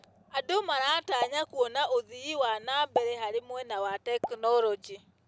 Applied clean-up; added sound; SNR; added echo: none; Explosion; 11 dB; none.